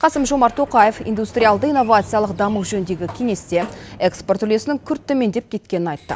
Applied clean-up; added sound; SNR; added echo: none; Sliding door; 18 dB; none.